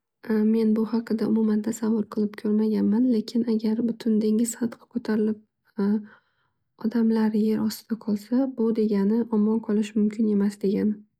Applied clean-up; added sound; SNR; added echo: none; none; none; none.